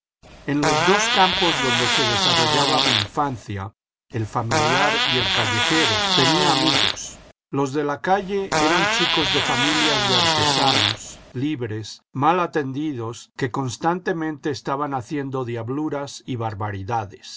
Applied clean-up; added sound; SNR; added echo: none; Fart; -4 dB; none.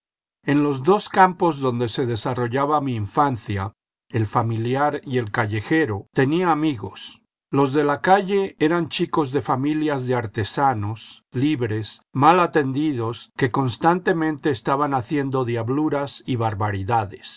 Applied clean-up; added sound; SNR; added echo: none; none; none; none.